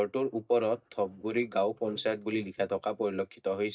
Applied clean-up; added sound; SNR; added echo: neural mask model DeepFilterNet 3.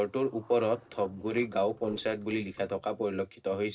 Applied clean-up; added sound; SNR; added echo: neural separator model SepFormer DNS4.